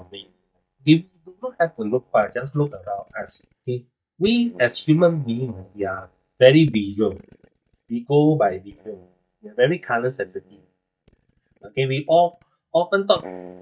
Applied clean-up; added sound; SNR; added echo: neural mask model DeepFilterNet 3.